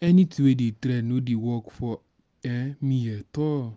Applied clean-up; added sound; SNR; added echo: none; none; none; none.